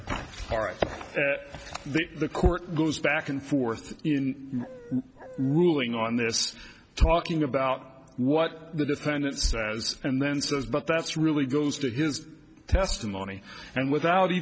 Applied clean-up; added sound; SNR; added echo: none; Dog; 18 dB; none.